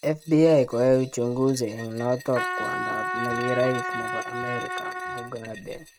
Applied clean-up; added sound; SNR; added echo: neural mask model RNNoise.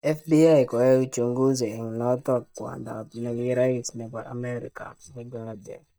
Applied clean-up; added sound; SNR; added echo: neural mask model DeepFilterNet 3.